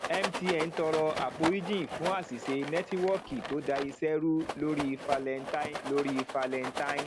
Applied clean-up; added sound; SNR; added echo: none; Rattle; 6 dB; none.